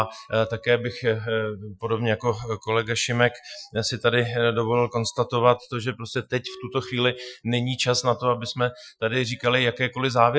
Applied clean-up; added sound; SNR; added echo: classical method Wiener filter.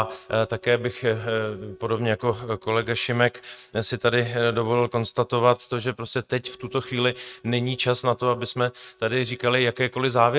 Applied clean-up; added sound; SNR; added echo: neural mask model RNNoise.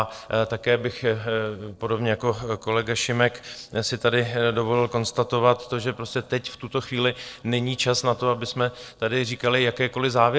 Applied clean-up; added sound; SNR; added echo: neural separator model SepFormer DNS4.